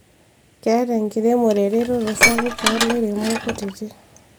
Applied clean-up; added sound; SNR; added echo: none; Dishes, pots, and pans; 2 dB; none.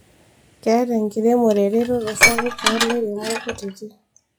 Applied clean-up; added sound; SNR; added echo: classical method log-MMSE.